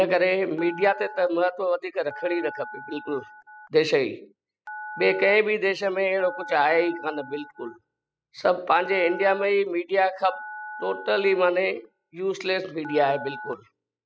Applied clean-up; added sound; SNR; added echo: classical method spectral subtraction.